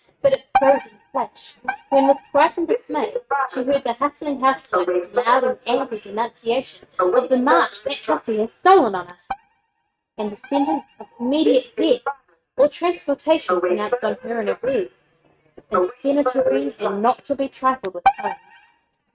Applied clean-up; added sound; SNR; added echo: neural mask model RNNoise.